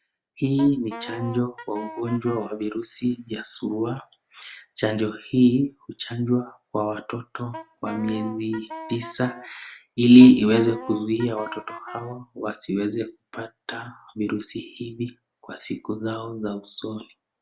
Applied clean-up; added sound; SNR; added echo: none; Wind instrument, woodwind instrument; 15 dB; none.